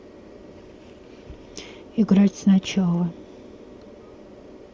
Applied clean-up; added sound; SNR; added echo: none; none; none; none.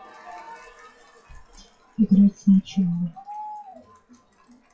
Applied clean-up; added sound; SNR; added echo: classical method WPE with log-MMSE.